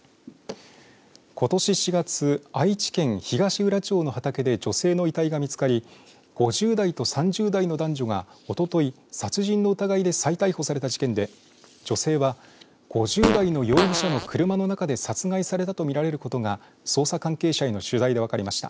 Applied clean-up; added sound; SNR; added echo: none; Fart; 2 dB; none.